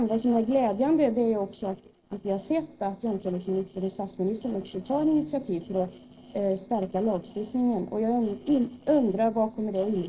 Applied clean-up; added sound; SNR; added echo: neural separator model SepFormer DNS4.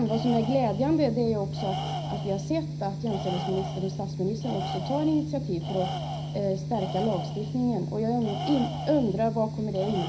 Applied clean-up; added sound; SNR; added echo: none; Tools; 11 dB; reverberation time 0.5 s.